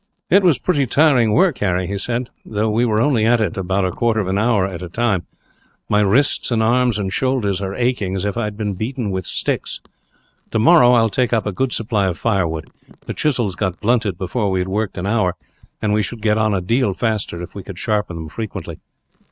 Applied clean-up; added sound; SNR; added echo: neural mask model RNNoise.